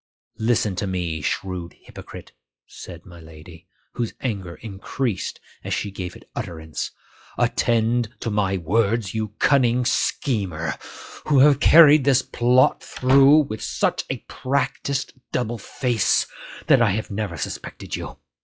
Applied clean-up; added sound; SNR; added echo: classical method log-MMSE.